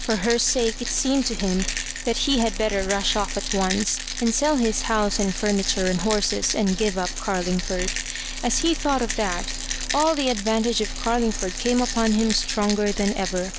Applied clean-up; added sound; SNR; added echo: none; Rattle; 6 dB; none.